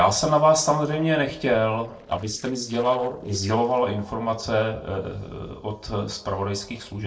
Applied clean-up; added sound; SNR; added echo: neural separator model SepFormer DNS4.